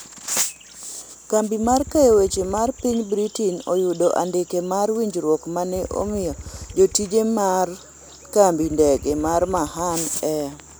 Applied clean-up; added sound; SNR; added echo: none; Motorcycle / Engine; 17 dB; none.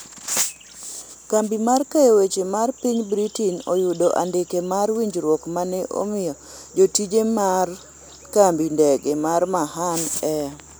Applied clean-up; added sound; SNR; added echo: none; none; none; none.